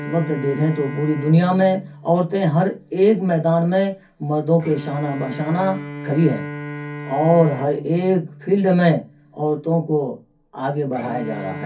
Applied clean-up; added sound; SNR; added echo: none; Bowed string instrument; 14 dB; reverberation time 0.3 s.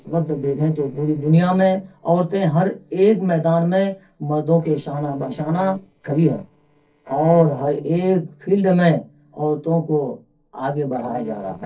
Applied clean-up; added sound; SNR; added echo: neural separator model SepFormer DNS4.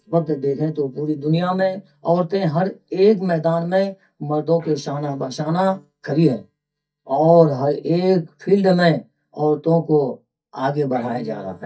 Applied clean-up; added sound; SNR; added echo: neural mask model DeepFilterNet 3.